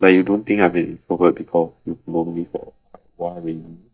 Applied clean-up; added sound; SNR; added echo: neural mask model DeepFilterNet 3.